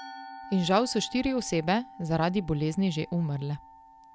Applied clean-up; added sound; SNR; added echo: none; Musical instrument + Wind instrument, woodwind instrument; 18 dB; none.